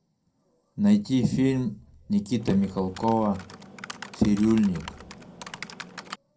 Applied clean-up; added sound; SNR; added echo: none; Typing; 16 dB; reverberation time 0.2 s.